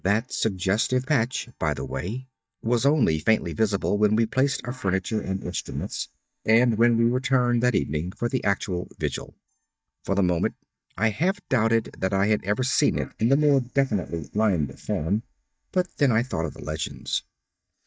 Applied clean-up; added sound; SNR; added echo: neural mask model DeepFilterNet 3.